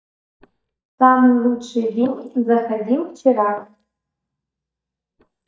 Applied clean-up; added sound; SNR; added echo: neural mask model DeepFilterNet 3.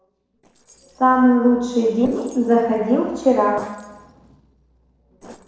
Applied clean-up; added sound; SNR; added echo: neural separator model SepFormer DNS4.